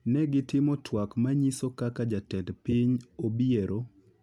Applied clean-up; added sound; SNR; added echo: none; none; none; none.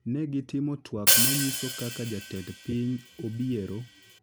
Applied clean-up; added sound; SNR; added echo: none; Hi-hat; -3 dB; none.